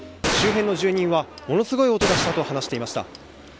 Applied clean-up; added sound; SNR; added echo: none; Gunshot, gunfire; 5 dB; none.